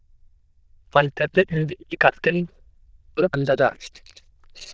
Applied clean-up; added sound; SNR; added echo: neural diffusion model UNIVERSE++.